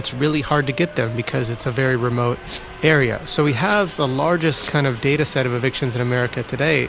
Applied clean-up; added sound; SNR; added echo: none; Squeak + Subway, metro, underground; 14 dB; none.